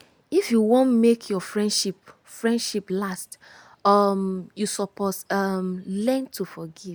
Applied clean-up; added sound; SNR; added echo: none; none; none; none.